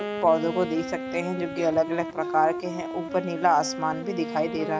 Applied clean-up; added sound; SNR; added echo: none; Wind instrument, woodwind instrument; 7 dB; none.